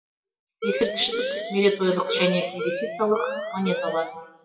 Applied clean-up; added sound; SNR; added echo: classical method WPE with log-MMSE.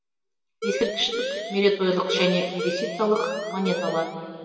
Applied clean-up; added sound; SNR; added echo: none; Siren; 5 dB; reverberation time 2.6 s.